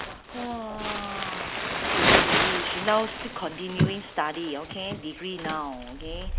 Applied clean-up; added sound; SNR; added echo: none; Crumpling, crinkling; -4 dB; none.